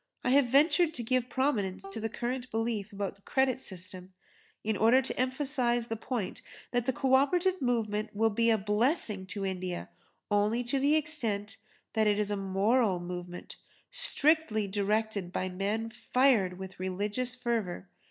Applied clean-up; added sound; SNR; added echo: neural mask model DeepFilterNet 3.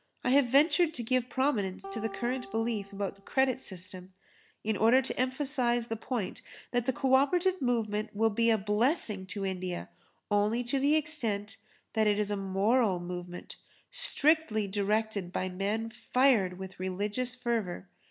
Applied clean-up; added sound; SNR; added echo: none; Acoustic guitar; 17 dB; none.